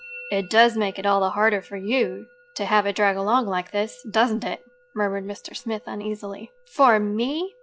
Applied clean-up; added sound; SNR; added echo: classical method log-MMSE.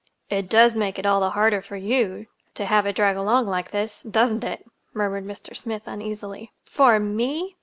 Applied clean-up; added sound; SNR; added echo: none; none; none; none.